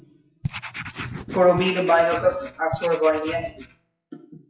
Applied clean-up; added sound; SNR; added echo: classical method WPE with log-MMSE.